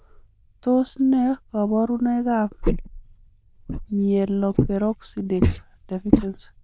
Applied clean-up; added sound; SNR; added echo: neural diffusion model UNIVERSE++.